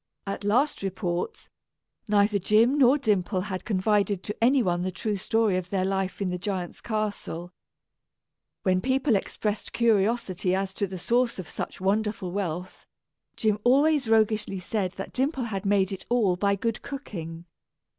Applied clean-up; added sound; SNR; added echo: none; none; none; none.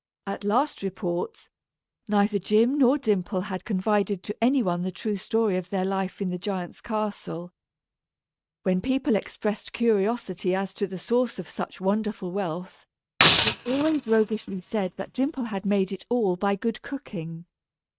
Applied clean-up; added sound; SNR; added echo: neural mask model RNNoise.